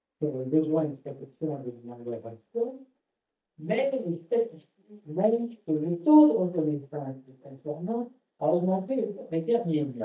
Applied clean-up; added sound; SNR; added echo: neural mask model DeepFilterNet 3.